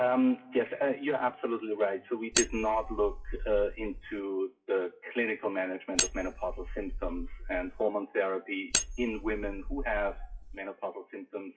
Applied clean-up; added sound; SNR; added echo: classical method WPE with log-MMSE.